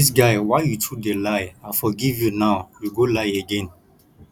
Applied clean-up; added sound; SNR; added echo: none; none; none; none.